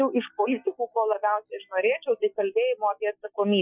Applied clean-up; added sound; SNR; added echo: classical method Wiener filter.